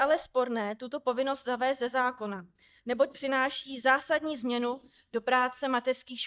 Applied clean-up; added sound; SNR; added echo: neural mask model DeepFilterNet 3.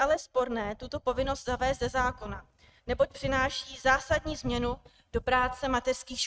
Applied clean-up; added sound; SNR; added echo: neural mask model RNNoise.